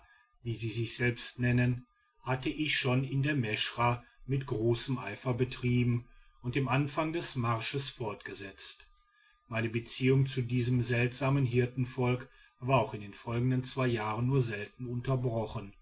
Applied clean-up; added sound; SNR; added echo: none; none; none; none.